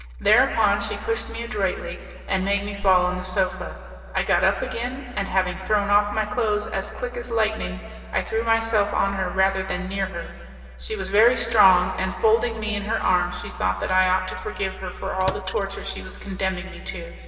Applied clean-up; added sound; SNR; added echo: none; Microwave oven; 15 dB; reverberation time 2.8 s.